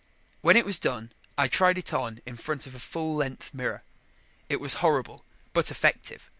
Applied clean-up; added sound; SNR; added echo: none; none; none; none.